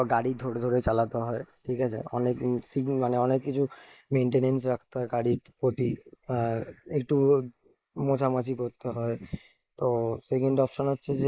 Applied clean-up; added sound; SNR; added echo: neural mask model Resemble Enhance denoiser.